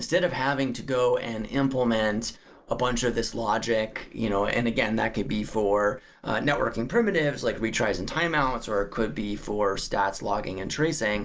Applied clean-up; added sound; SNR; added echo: none; none; none; none.